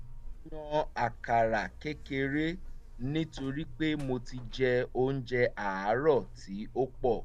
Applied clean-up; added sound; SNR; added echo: none; Buzz; 12 dB; none.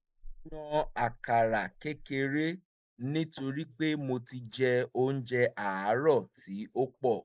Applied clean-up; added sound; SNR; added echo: neural mask model Resemble Enhance denoiser.